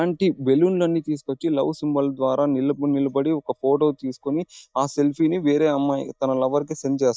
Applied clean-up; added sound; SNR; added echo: neural mask model DeepFilterNet 3.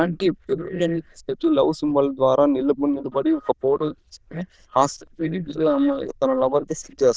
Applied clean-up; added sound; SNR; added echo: neural diffusion model UNIVERSE++.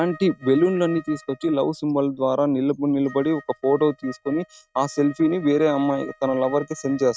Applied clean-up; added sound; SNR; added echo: neural mask model RNNoise.